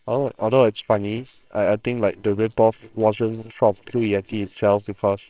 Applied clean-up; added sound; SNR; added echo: neural separator model SepFormer WHAMR!.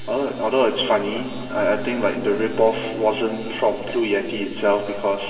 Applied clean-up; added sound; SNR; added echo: none; Bowed string instrument; 16 dB; reverberation time 2.0 s.